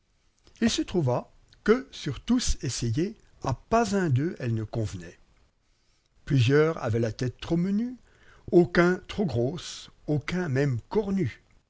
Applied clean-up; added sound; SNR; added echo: none; none; none; none.